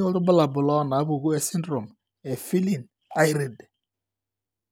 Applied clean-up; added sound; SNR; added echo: none; none; none; none.